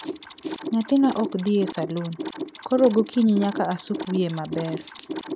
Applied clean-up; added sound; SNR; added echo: none; Mechanisms; 8 dB; none.